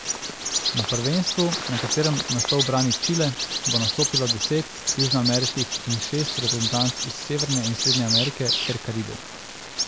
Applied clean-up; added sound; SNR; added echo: none; Bird vocalization, bird call, bird song; 0 dB; none.